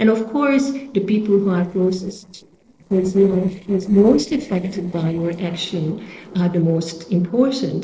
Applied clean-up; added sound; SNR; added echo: neural separator model SepFormer DNS4.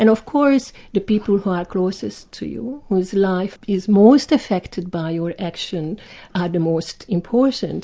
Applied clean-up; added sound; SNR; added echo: none; none; none; none.